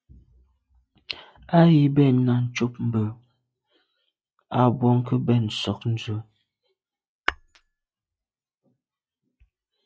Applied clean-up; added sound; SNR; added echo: classical method log-MMSE.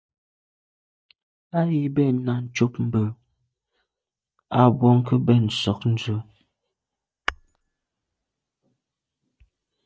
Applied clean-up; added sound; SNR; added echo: neural mask model DeepFilterNet 3.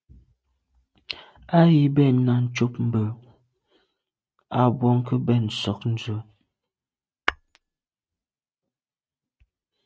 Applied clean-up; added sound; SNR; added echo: neural mask model RNNoise.